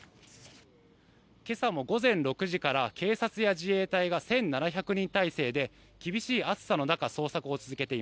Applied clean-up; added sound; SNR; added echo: none; none; none; none.